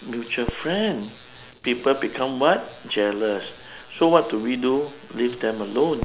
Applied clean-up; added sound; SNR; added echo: none; Fireworks; 18 dB; none.